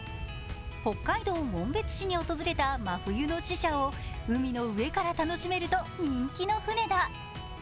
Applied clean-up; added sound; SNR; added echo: none; none; none; none.